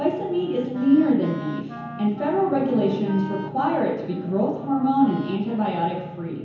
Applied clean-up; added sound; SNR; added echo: none; Wind instrument, woodwind instrument; 16 dB; reverberation time 1.0 s.